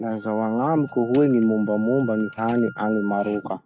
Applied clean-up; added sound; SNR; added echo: neural mask model RNNoise.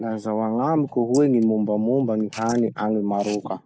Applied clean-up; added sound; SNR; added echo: neural mask model Resemble Enhance denoiser.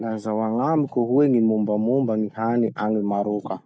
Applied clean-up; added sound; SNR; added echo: none; none; none; none.